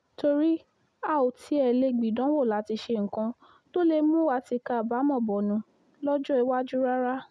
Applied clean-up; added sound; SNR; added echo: none; none; none; none.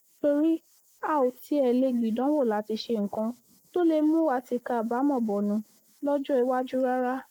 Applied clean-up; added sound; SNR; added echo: neural mask model Resemble Enhance denoiser.